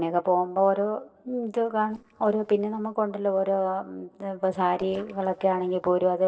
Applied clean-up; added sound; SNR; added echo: neural separator model SepFormer DNS4.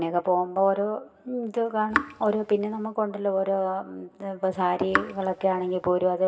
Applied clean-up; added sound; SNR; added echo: none; Raindrop / Drip; 6 dB; reverberation time 0.9 s.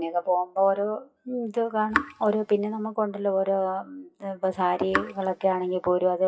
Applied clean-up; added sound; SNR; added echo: classical method WPE with log-MMSE.